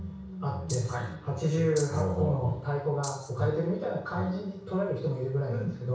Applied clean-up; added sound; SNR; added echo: none; Rattle (instrument); 14 dB; reverberation time 0.6 s.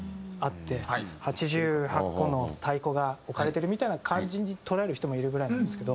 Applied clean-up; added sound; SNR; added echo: none; none; none; none.